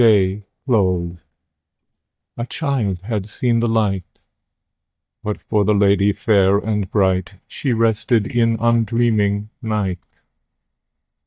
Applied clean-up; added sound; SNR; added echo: neural mask model DeepFilterNet 3.